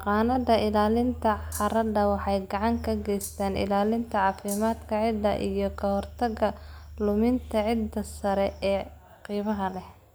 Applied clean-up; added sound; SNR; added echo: none; Rattle (instrument); 15 dB; none.